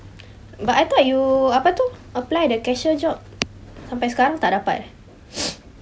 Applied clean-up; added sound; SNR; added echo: none; none; none; none.